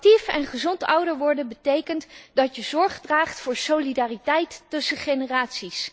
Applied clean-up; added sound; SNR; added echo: none; none; none; none.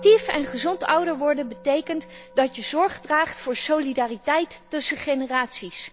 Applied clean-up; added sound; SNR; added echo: none; Musical instrument; 20 dB; none.